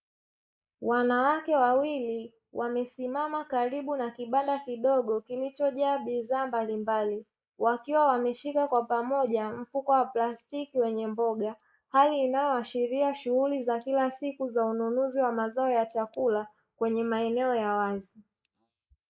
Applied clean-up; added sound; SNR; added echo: neural mask model Resemble Enhance denoiser.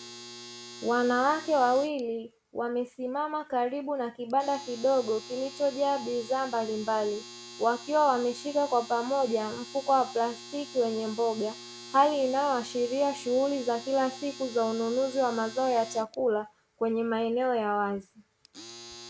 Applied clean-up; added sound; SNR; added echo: none; Domestic sounds, home sounds; 17 dB; none.